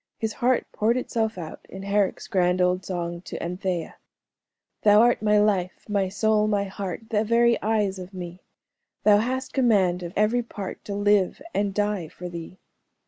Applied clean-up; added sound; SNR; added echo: none; none; none; none.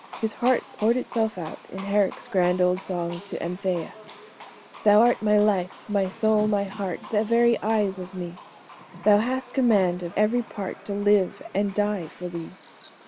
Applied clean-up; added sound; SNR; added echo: none; Livestock, farm animals, working animals; 17 dB; none.